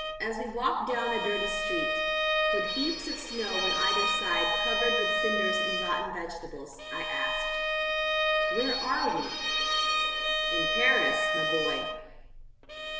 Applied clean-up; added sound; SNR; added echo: none; Bowed string instrument; -4 dB; reverberation time 1.3 s.